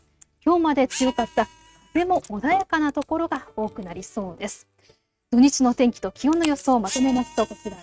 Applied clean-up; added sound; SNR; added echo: neural mask model RNNoise.